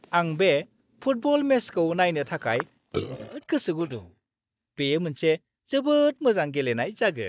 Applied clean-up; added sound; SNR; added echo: neural mask model DeepFilterNet 3.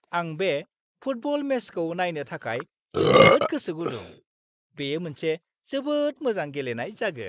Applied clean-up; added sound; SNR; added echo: neural mask model Resemble Enhance denoiser.